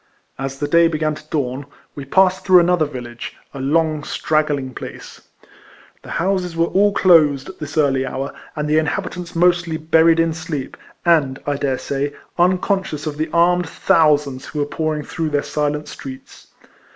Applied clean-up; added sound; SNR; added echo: none; none; none; none.